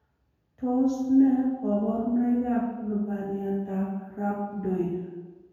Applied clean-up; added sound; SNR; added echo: none; none; none; reverberation time 1.2 s.